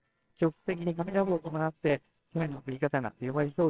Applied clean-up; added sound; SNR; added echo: neural separator model SepFormer WHAMR!.